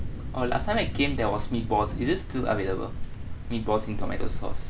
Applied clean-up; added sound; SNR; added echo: none; Thunder; 1 dB; none.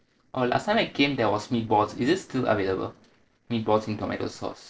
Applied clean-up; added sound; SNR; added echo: neural separator model SepFormer DNS4.